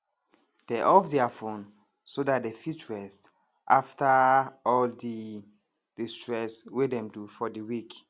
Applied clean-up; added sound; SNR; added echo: none; none; none; none.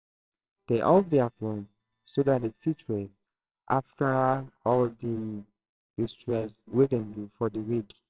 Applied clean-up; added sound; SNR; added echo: neural separator model SepFormer WHAMR!.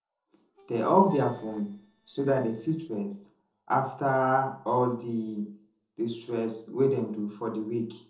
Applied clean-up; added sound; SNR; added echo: neural separator model SepFormer DNS4.